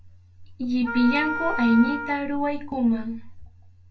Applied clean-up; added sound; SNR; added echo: none; Wind instrument, woodwind instrument; 7 dB; reverberation time 0.1 s.